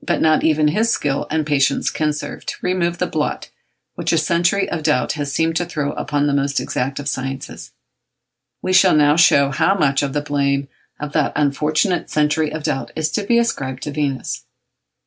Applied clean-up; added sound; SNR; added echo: none; none; none; none.